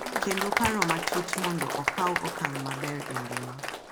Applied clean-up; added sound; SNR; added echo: none; Applause; -1 dB; none.